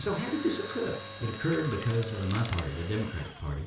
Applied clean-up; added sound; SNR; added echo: none; Mechanisms; 11 dB; reverberation time 0.4 s.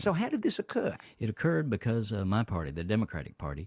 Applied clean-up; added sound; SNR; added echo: none; none; none; none.